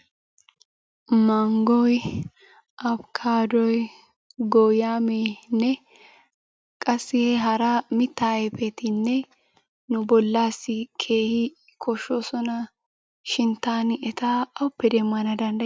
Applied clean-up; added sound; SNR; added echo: none; none; none; none.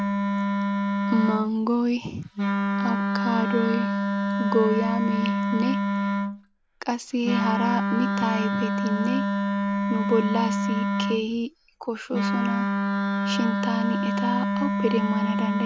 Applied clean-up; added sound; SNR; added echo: none; Wind instrument, woodwind instrument; -2 dB; none.